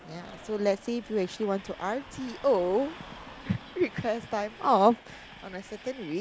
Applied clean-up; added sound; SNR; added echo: none; Car passing by / Traffic noise, roadway noise + Train; 18 dB; none.